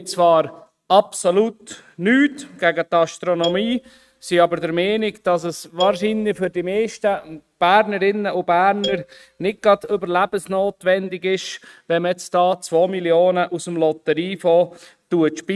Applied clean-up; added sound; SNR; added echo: neural mask model RNNoise.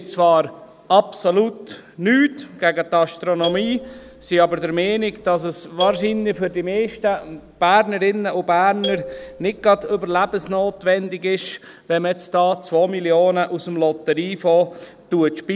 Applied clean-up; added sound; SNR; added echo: none; Marimba, xylophone; 13 dB; none.